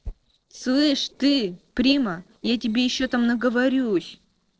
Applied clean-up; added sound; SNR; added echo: neural separator model SepFormer DNS4.